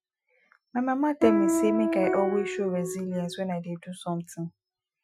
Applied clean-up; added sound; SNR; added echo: classical method Wiener filter.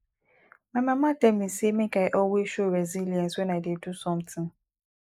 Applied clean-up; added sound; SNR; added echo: neural mask model Resemble Enhance denoiser.